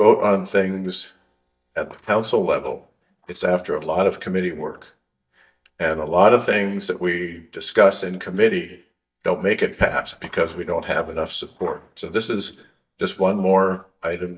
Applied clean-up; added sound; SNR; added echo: neural mask model DeepFilterNet 3.